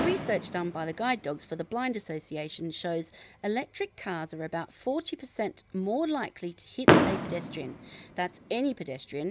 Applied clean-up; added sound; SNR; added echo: none; Fireworks; 0 dB; none.